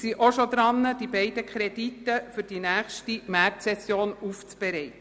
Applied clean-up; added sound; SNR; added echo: none; none; none; none.